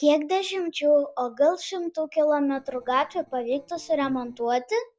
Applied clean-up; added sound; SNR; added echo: neural separator model SepFormer DNS4.